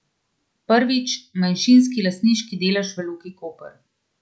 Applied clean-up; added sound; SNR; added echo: none; none; none; none.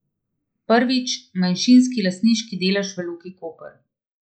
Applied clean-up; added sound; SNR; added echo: neural mask model Resemble Enhance denoiser.